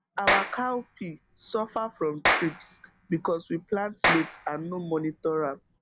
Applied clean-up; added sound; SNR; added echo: none; Clapping; 0 dB; none.